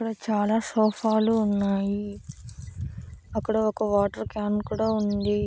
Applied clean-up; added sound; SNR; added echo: none; none; none; none.